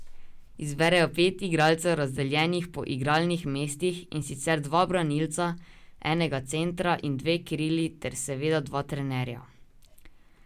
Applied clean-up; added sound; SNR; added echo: none; none; none; none.